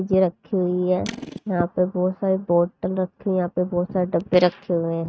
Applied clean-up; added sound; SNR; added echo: neural mask model RNNoise.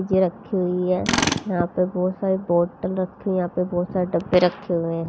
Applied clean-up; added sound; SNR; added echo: none; Tools; 8 dB; none.